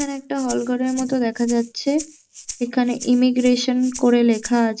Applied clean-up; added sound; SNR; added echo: none; Rattle (instrument); 18 dB; none.